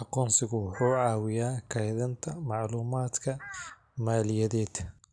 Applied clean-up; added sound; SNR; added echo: none; Crow; 20 dB; none.